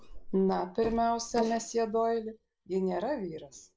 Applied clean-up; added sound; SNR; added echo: neural mask model Resemble Enhance denoiser.